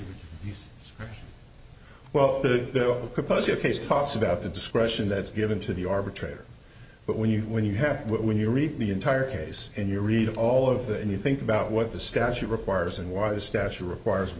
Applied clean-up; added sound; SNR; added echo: none; none; none; none.